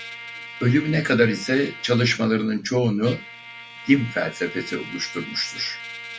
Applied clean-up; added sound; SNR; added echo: none; Trumpet; 14 dB; none.